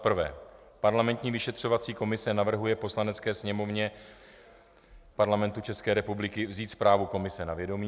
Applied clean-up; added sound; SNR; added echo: none; none; none; none.